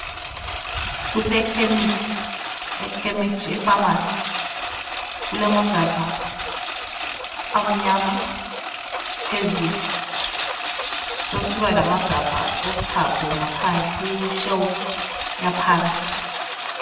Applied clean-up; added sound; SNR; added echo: none; Engine; 3 dB; reverberation time 1.3 s.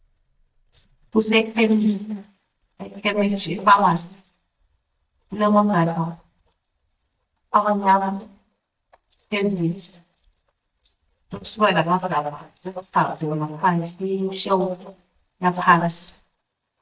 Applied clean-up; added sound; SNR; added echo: neural mask model DeepFilterNet 3.